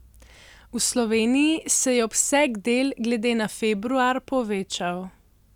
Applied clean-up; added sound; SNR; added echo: none; none; none; none.